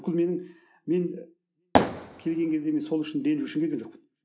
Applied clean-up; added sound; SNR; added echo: none; Fireworks; -2 dB; reverberation time 0.3 s.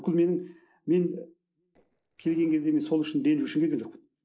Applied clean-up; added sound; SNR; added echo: neural separator model SepFormer DNS4.